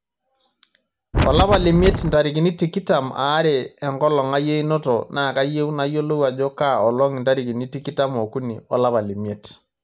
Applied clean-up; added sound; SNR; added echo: none; Wind; -1 dB; none.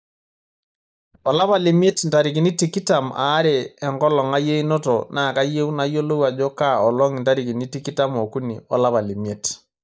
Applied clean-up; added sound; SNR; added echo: neural mask model DeepFilterNet 3.